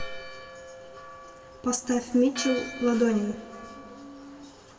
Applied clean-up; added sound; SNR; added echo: none; Church bell; 14 dB; reverberation time 1.4 s.